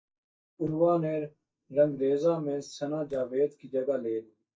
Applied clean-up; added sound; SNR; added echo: neural mask model DeepFilterNet 3.